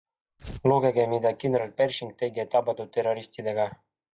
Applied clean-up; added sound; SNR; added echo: classical method log-MMSE.